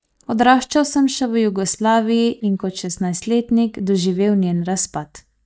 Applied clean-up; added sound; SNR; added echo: neural mask model DeepFilterNet 3.